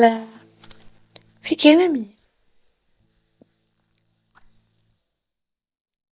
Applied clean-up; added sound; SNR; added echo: neural mask model DeepFilterNet 3.